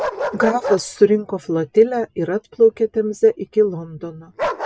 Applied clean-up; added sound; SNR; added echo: none; Bark; 10 dB; none.